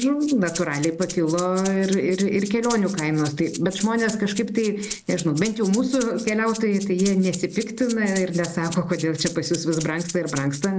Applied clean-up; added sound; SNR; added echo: none; Rattle (instrument); 15 dB; none.